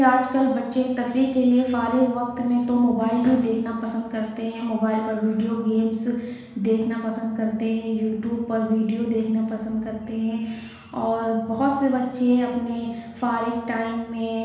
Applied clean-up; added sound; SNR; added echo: none; none; none; reverberation time 1.1 s.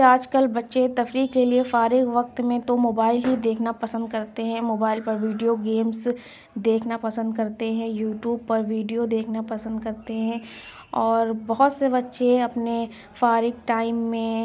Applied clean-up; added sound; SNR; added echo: none; none; none; none.